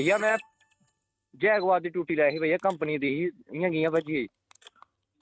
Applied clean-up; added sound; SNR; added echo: neural mask model RNNoise.